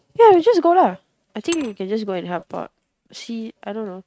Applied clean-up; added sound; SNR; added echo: neural mask model RNNoise.